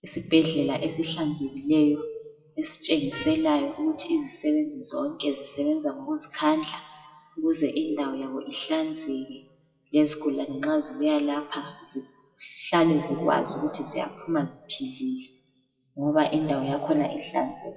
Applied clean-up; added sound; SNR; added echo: classical method WPE with log-MMSE.